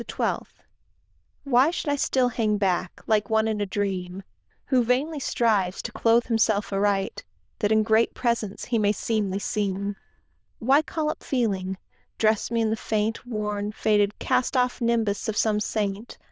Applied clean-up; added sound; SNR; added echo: neural diffusion model UNIVERSE++.